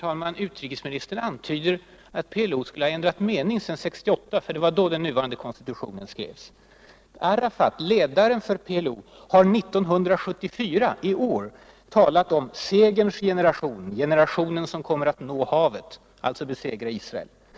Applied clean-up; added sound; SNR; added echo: none; none; none; none.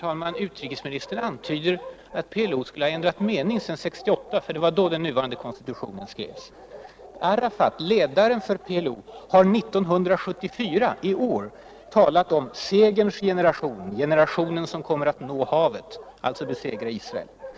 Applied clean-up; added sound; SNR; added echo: none; Bark; 18 dB; none.